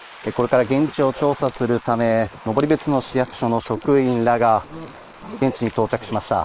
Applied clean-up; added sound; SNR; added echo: neural mask model Resemble Enhance denoiser.